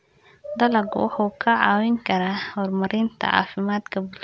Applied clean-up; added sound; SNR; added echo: none; none; none; none.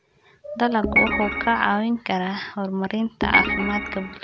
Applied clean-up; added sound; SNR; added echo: none; Organ; -1 dB; none.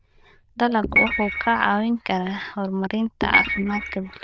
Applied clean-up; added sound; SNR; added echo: neural diffusion model UNIVERSE++.